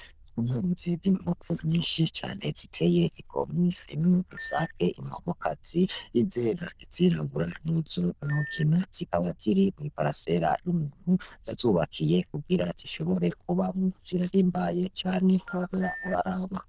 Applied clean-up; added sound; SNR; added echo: neural diffusion model UNIVERSE++.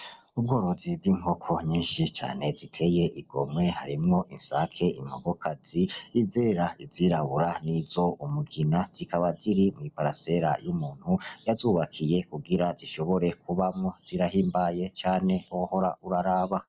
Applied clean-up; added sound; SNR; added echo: neural mask model Resemble Enhance denoiser.